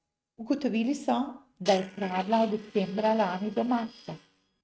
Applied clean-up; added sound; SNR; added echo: neural mask model RNNoise.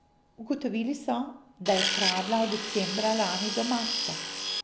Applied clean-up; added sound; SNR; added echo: none; Tools; 1 dB; none.